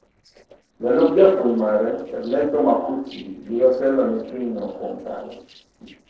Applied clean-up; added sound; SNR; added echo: neural separator model SepFormer DNS4.